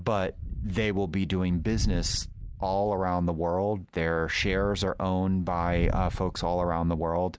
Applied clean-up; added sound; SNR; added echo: none; Wind; 7 dB; none.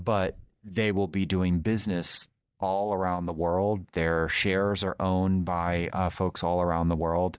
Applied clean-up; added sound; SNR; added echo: neural mask model DeepFilterNet 3.